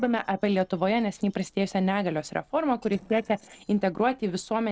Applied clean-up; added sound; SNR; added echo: neural separator model SepFormer DNS4.